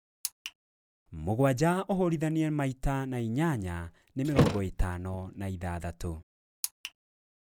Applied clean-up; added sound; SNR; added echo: none; Thump, thud; 0 dB; none.